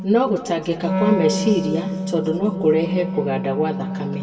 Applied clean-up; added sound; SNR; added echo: none; Wind instrument, woodwind instrument; 4 dB; reverberation time 1.6 s.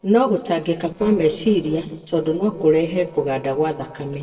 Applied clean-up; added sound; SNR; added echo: neural separator model SepFormer DNS4.